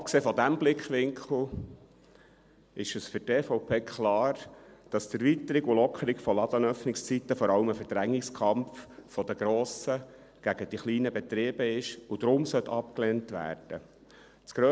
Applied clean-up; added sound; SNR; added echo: none; none; none; none.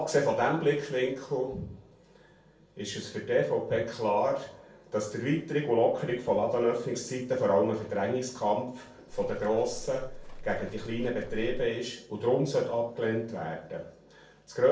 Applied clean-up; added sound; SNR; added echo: none; Livestock, farm animals, working animals; 9 dB; reverberation time 0.4 s.